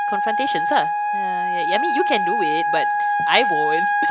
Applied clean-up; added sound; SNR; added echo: none; Wind instrument, woodwind instrument; -5 dB; none.